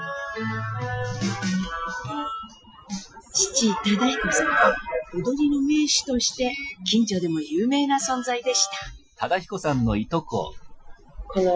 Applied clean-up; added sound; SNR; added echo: classical method Wiener filter.